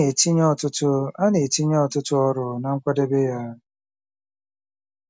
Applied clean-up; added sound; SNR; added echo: none; none; none; none.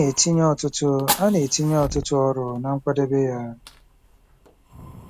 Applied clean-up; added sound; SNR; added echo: none; Fire; 12 dB; none.